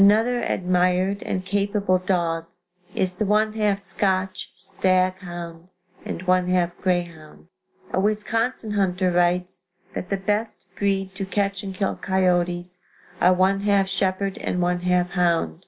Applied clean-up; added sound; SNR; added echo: none; none; none; none.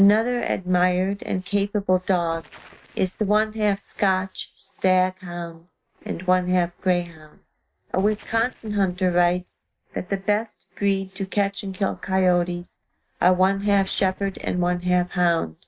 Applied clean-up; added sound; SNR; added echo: neural mask model RNNoise.